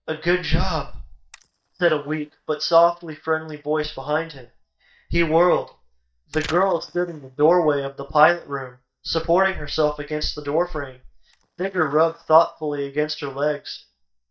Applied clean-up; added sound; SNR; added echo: neural mask model DeepFilterNet 3.